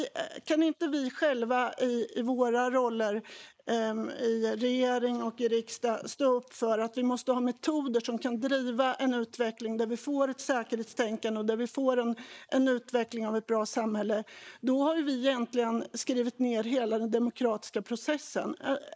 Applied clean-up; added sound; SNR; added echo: neural mask model Resemble Enhance denoiser.